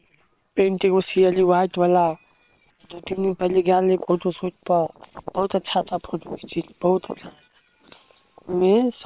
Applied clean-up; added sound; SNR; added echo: neural separator model SepFormer WHAM!.